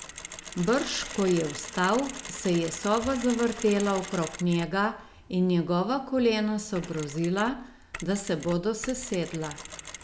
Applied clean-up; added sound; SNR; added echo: none; Mechanisms; 14 dB; none.